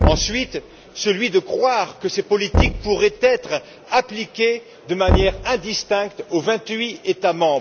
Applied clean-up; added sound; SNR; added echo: none; Knock; 5 dB; none.